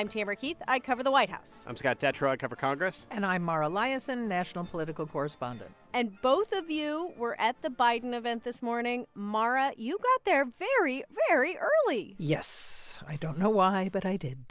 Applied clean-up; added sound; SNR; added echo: none; none; none; none.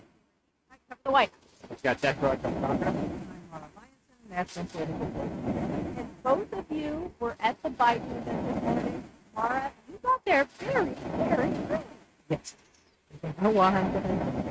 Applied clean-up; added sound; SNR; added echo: neural mask model RNNoise.